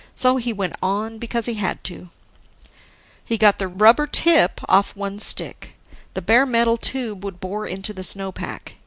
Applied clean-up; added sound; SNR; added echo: none; none; none; none.